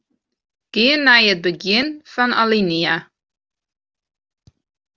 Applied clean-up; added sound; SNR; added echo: none; none; none; none.